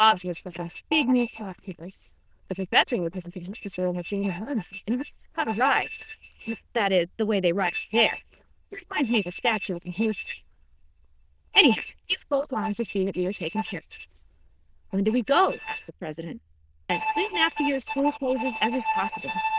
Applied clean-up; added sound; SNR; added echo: neural diffusion model UNIVERSE++.